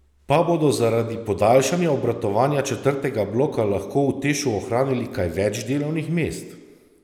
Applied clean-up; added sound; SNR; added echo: none; none; none; none.